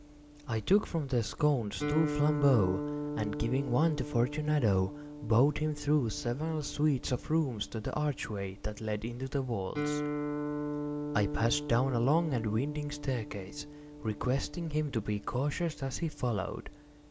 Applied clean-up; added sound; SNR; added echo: none; Guitar; 8 dB; none.